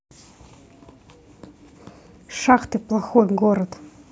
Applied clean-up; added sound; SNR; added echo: none; none; none; none.